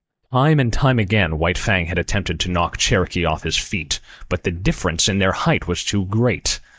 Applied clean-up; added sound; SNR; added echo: neural mask model DeepFilterNet 3.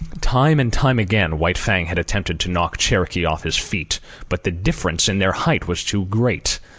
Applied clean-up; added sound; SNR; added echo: none; none; none; none.